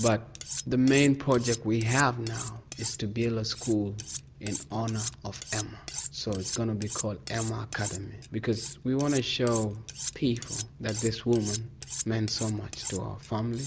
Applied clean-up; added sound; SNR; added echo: none; Cutlery, silverware; 10 dB; none.